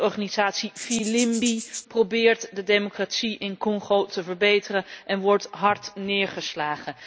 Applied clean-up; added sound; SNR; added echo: none; Rattle (instrument); 8 dB; none.